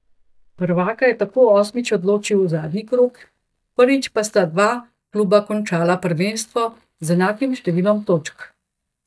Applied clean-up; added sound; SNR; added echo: neural mask model DeepFilterNet 3.